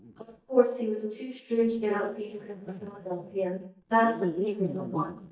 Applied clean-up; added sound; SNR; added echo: neural mask model DeepFilterNet 3.